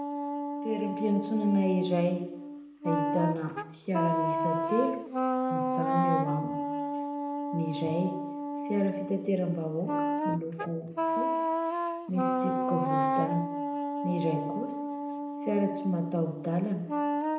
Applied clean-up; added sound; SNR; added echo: none; Wind instrument, woodwind instrument; 0 dB; reverberation time 0.7 s.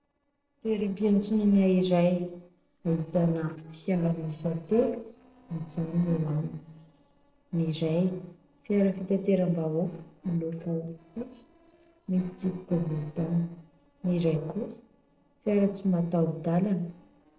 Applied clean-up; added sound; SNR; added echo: neural separator model SepFormer DNS4.